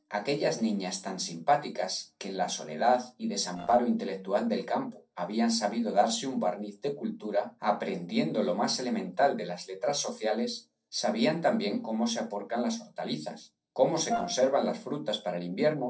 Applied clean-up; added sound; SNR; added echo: neural separator model SepFormer DNS4.